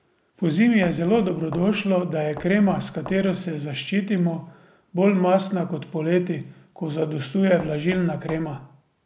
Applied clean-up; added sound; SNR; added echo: none; Knock; 18 dB; none.